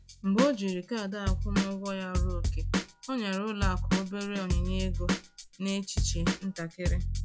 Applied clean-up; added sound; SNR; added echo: classical method log-MMSE.